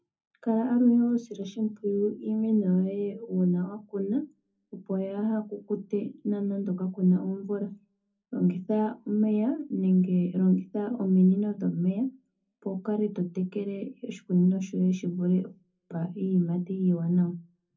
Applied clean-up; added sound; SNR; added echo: none; none; none; reverberation time 0.3 s.